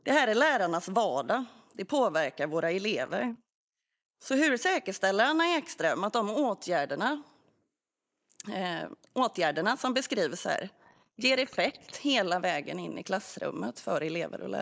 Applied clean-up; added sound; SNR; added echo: neural mask model Resemble Enhance denoiser.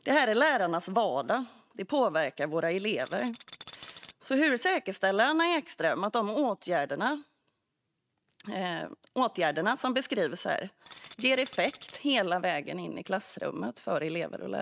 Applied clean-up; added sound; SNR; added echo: neural mask model RNNoise.